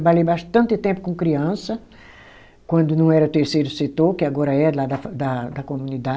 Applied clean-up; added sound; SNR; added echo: none; none; none; none.